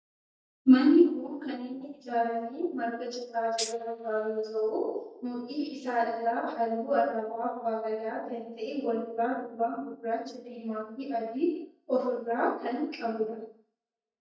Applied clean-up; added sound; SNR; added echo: neural mask model DeepFilterNet 3.